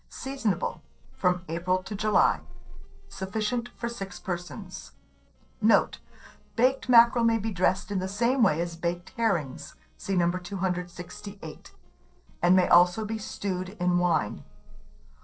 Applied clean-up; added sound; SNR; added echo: neural separator model SepFormer DNS4.